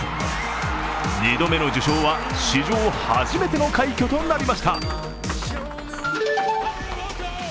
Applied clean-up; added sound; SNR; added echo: none; Boat, Water vehicle + Marimba, xylophone; 15 dB; none.